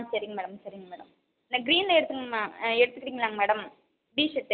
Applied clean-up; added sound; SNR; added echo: none; none; none; none.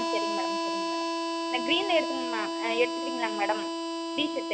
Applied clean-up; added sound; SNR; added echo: none; Harmonica; -1 dB; none.